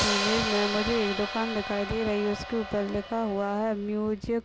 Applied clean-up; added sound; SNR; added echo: none; Hi-hat; 5 dB; none.